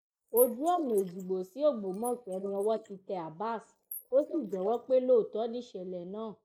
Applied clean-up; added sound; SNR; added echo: neural mask model Resemble Enhance denoiser.